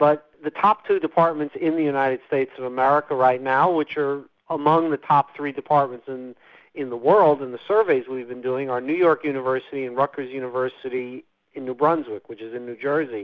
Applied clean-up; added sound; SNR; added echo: none; none; none; none.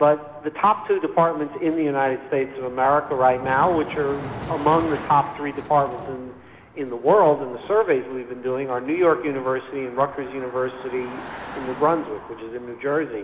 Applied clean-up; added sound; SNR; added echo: none; Car passing by; 16 dB; reverberation time 1.3 s.